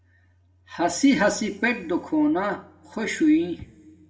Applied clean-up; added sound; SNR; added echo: none; none; none; reverberation time 0.9 s.